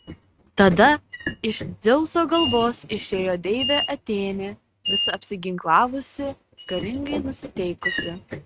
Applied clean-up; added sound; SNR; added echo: neural mask model RNNoise.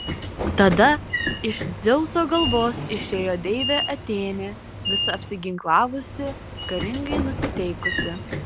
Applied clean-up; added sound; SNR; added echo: none; Sliding door / Train; 5 dB; none.